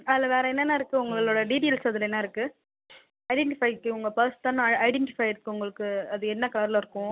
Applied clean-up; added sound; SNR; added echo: none; none; none; none.